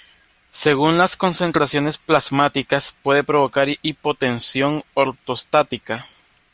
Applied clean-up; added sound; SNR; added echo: none; none; none; none.